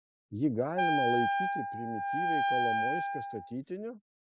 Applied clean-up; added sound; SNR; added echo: none; Wind instrument, woodwind instrument; -4 dB; none.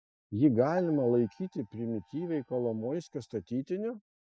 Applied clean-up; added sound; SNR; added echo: neural mask model DeepFilterNet 3.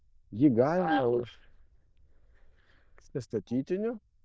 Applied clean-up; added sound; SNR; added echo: neural diffusion model UNIVERSE++.